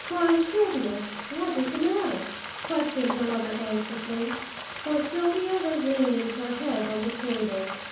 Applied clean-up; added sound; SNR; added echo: none; Frying (food); 10 dB; reverberation time 0.7 s.